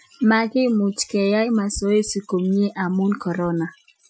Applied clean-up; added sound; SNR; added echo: classical method Wiener filter.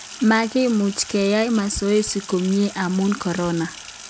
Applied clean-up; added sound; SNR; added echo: none; Sink (filling or washing); 17 dB; none.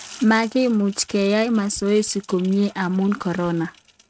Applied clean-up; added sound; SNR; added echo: neural mask model RNNoise.